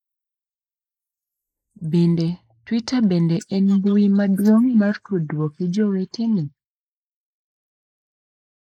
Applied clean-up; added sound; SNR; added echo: neural mask model Resemble Enhance denoiser.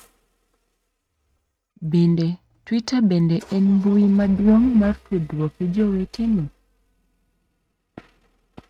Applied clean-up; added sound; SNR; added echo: neural mask model RNNoise.